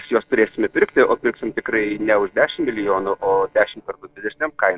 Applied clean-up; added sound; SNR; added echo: neural separator model SepFormer DNS4.